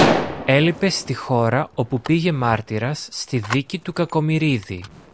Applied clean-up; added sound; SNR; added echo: none; Gunshot, gunfire; 6 dB; none.